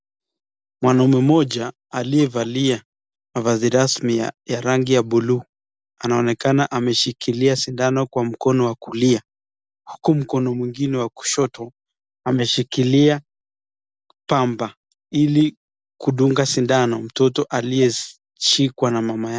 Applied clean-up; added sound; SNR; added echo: none; none; none; none.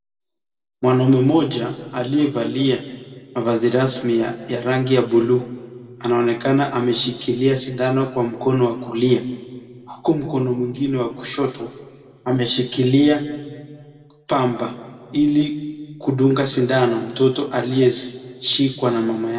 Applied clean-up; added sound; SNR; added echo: none; none; none; reverberation time 1.6 s.